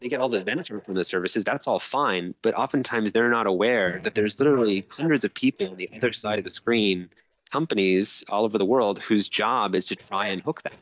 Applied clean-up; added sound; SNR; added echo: neural mask model DeepFilterNet 3.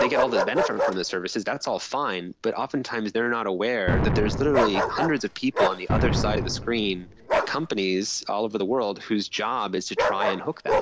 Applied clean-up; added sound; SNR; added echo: none; Explosion + Bark; 1 dB; none.